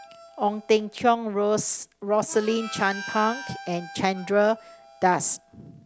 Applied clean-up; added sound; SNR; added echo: none; Harmonica; 16 dB; none.